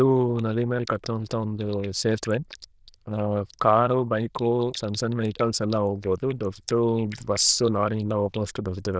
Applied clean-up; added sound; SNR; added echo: neural diffusion model UNIVERSE++.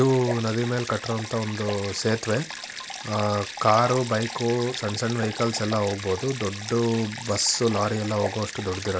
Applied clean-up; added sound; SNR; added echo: none; Stream; 11 dB; none.